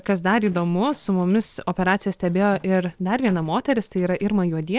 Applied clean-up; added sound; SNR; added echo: neural separator model SepFormer DNS4.